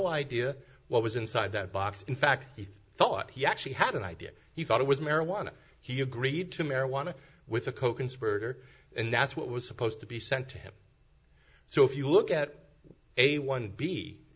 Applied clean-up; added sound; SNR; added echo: none; none; none; none.